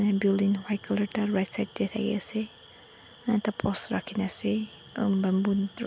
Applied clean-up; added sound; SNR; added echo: none; none; none; none.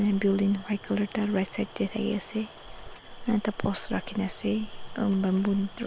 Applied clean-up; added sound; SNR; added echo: none; Rain; 14 dB; none.